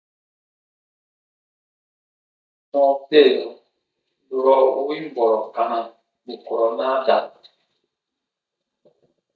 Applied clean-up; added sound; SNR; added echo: neural mask model DeepFilterNet 3.